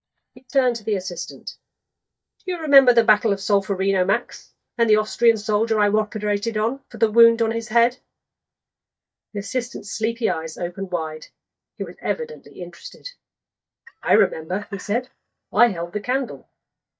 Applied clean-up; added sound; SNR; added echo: neural mask model DeepFilterNet 3.